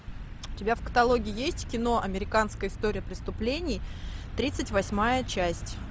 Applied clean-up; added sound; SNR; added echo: none; none; none; none.